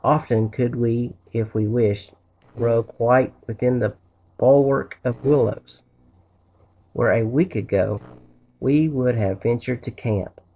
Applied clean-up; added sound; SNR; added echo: neural separator model SepFormer DNS4.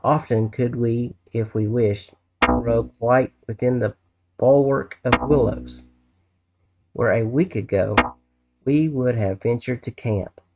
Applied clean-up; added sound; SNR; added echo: neural mask model RNNoise.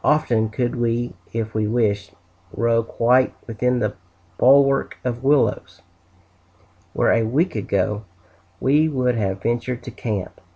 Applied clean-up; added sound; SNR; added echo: none; none; none; none.